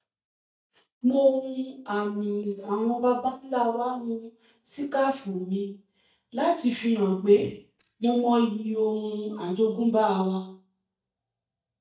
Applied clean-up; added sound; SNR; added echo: neural mask model DeepFilterNet 3.